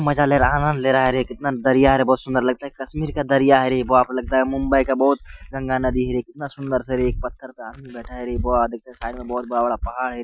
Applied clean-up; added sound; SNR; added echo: classical method Wiener filter.